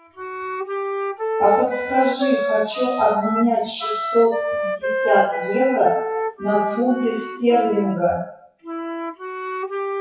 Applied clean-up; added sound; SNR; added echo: classical method WPE with log-MMSE.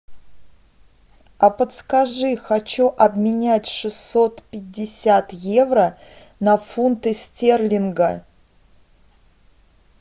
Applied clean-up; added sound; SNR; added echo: none; none; none; none.